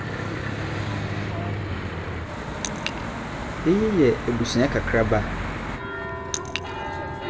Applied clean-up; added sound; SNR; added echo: none; Church bell / Traffic noise, roadway noise; 2 dB; reverberation time 1.1 s.